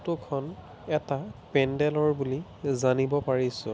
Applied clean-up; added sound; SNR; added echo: none; none; none; none.